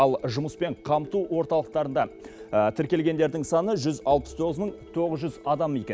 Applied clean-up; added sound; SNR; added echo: none; none; none; none.